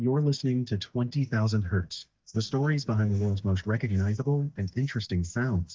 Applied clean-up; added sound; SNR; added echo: neural mask model DeepFilterNet 3.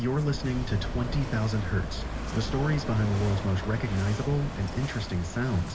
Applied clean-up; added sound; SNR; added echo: none; Walk, footsteps / Waves, surf / Wind; 6 dB; reverberation time 1.5 s.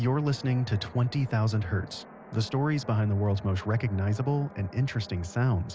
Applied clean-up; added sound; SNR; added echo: none; none; none; none.